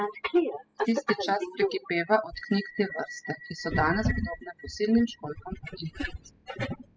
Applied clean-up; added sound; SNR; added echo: classical method spectral subtraction.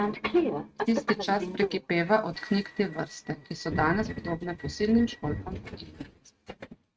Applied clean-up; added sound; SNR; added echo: neural mask model RNNoise.